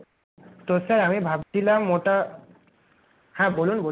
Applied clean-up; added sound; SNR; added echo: none; none; none; none.